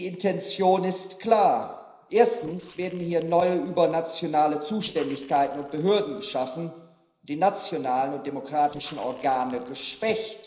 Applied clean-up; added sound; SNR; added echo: neural separator model SepFormer DNS4.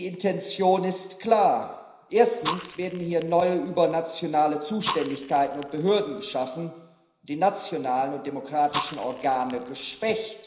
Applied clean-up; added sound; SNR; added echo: none; Fire; 11 dB; reverberation time 0.9 s.